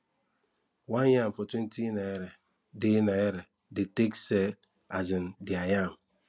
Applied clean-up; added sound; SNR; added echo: none; none; none; none.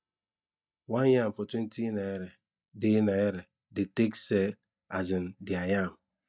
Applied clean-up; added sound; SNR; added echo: neural mask model DeepFilterNet 3.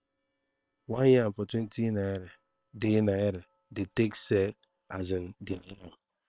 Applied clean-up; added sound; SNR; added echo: neural separator model SepFormer WHAM!.